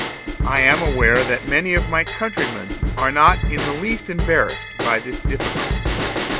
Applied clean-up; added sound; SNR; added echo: none; Bell / Drum / Drum kit; 2 dB; none.